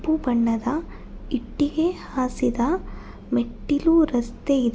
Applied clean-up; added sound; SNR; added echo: none; Subway, metro, underground; 15 dB; none.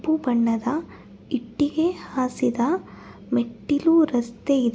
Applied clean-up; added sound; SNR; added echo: none; none; none; none.